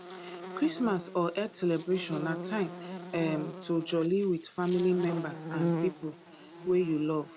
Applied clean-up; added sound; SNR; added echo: none; Buzz; 8 dB; none.